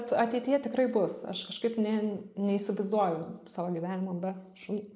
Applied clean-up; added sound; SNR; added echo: neural mask model Resemble Enhance denoiser.